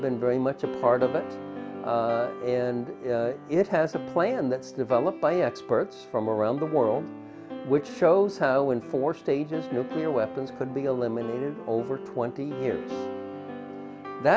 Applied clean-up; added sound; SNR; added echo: none; none; none; none.